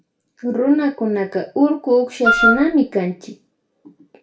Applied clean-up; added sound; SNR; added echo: none; Wind instrument, woodwind instrument; -3 dB; reverberation time 0.3 s.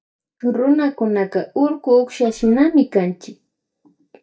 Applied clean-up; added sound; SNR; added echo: neural mask model DeepFilterNet 3.